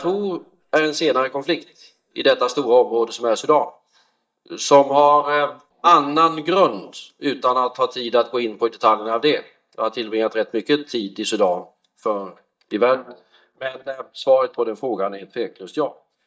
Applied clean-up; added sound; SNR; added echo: neural mask model DeepFilterNet 3.